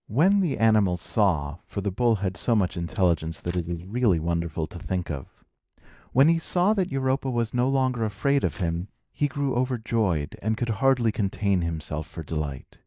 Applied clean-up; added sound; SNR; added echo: neural mask model DeepFilterNet 3.